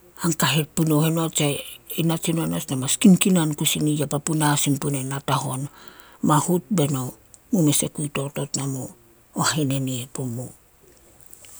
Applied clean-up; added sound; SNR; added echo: none; none; none; none.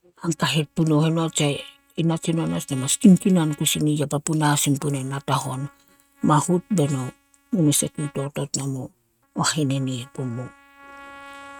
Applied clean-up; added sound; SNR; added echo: neural mask model RNNoise.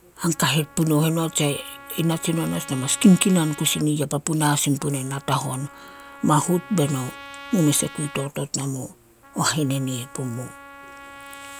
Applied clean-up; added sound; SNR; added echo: none; Trumpet; 20 dB; none.